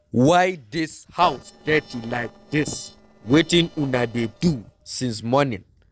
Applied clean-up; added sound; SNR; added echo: neural separator model SepFormer DNS4.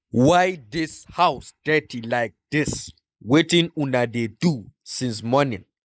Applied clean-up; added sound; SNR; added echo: neural mask model Resemble Enhance denoiser.